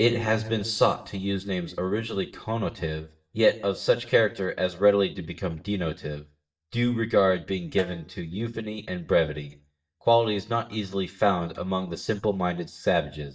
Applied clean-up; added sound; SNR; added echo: neural mask model DeepFilterNet 3.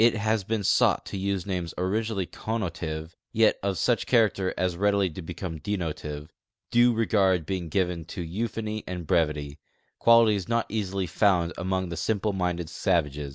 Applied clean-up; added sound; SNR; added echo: none; none; none; none.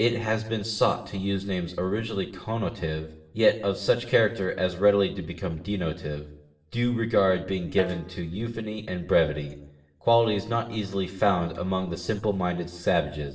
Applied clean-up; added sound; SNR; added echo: neural separator model SepFormer DNS4.